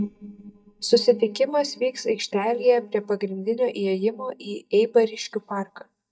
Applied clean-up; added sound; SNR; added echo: neural mask model DeepFilterNet 3.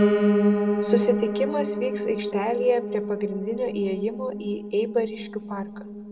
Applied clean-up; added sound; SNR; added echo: none; Piano; -1 dB; reverberation time 1.2 s.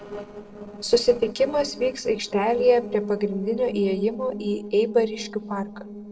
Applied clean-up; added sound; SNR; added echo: neural separator model SepFormer DNS4.